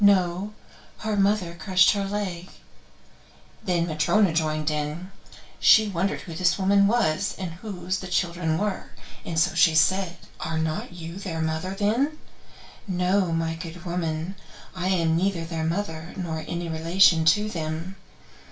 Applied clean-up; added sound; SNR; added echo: none; none; none; reverberation time 0.3 s.